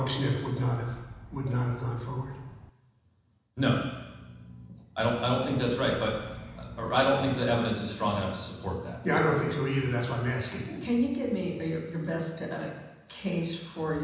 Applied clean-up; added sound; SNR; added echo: none; Insect; 18 dB; reverberation time 1.1 s.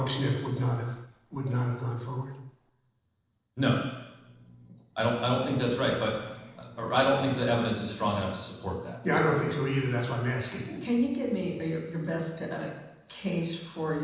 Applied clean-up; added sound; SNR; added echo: neural separator model SepFormer DNS4.